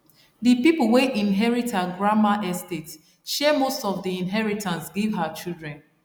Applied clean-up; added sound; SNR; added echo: none; none; none; none.